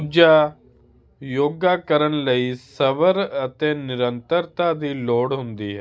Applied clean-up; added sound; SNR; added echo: none; none; none; none.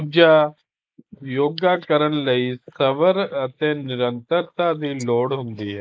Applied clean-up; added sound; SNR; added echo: neural mask model Resemble Enhance denoiser.